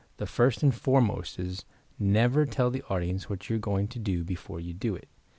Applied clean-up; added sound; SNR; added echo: none; none; none; none.